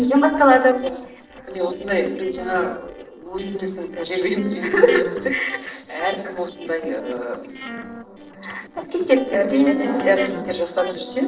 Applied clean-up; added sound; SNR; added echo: neural separator model SepFormer DNS4.